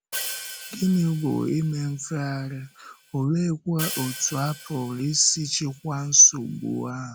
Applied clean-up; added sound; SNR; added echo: none; Hi-hat; 14 dB; none.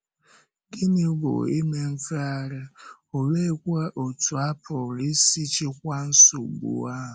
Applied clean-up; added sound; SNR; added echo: none; none; none; none.